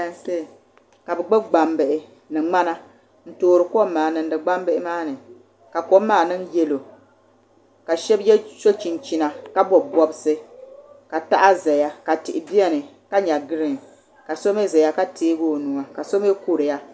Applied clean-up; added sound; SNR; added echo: none; none; none; none.